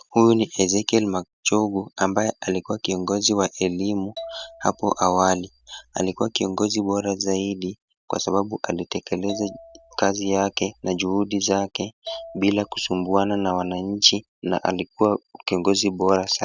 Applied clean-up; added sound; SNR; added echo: none; Marimba, xylophone; 19 dB; none.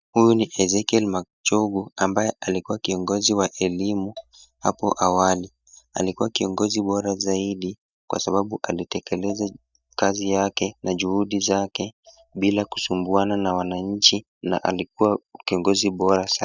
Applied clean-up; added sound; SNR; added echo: neural mask model DeepFilterNet 3.